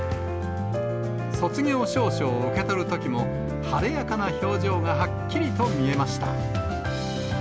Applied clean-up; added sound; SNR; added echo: none; none; none; none.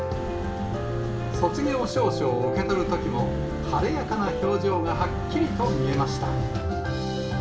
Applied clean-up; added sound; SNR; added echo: none; Wind; 10 dB; reverberation time 0.3 s.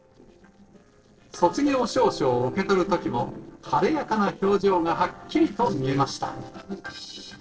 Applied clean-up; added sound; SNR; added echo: neural separator model SepFormer DNS4.